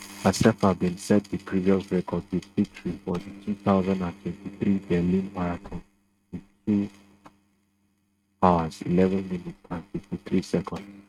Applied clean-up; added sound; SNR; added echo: neural mask model RNNoise.